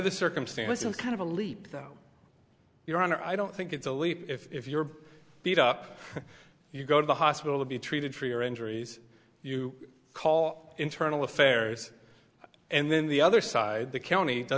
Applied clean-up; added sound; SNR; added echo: none; none; none; none.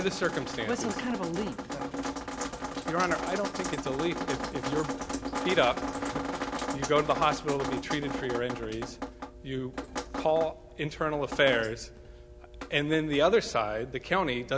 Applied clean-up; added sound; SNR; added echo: none; Drip; 5 dB; none.